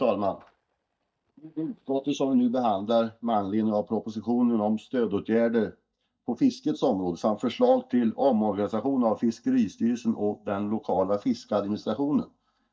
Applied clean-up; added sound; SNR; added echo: neural mask model DeepFilterNet 3.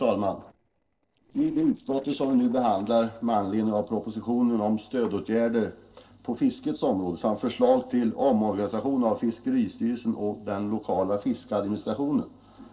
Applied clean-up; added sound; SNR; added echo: neural separator model SepFormer DNS4.